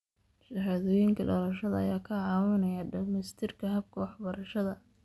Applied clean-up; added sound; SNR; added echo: none; none; none; none.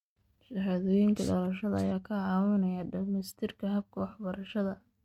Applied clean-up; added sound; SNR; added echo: neural mask model RNNoise.